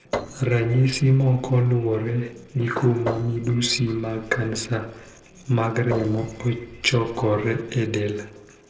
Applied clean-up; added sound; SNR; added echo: neural separator model SepFormer DNS4.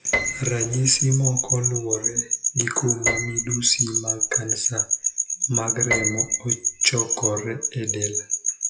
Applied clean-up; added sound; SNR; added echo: classical method WPE with log-MMSE.